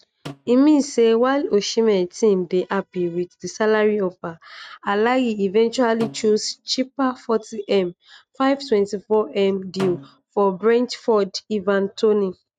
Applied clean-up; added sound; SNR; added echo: neural mask model RNNoise.